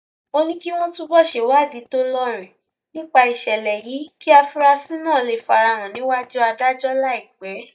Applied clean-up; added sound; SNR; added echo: neural mask model DeepFilterNet 3.